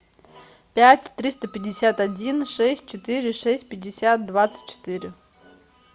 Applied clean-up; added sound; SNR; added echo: none; none; none; none.